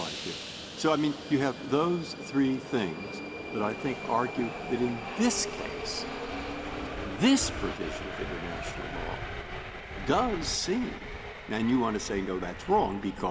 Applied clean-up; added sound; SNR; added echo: none; Subway, metro, underground; 7 dB; none.